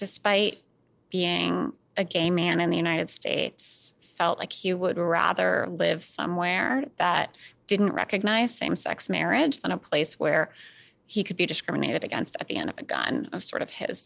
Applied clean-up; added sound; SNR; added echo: none; none; none; none.